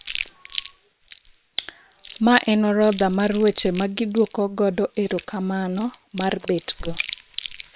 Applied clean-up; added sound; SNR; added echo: neural separator model SepFormer WHAM!.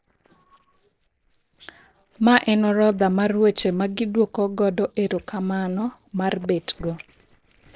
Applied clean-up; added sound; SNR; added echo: neural separator model SepFormer DNS4.